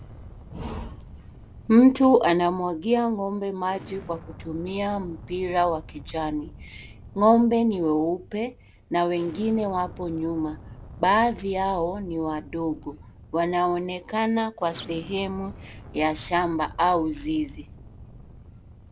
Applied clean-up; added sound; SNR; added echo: none; Explosion; 18 dB; none.